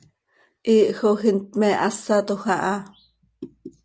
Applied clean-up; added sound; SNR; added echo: none; none; none; none.